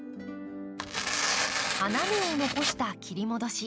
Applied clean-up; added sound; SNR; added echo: none; Tearing; -2 dB; none.